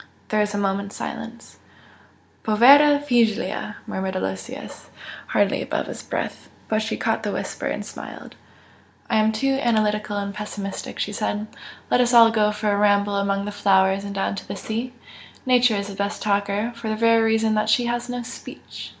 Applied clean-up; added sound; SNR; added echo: none; none; none; none.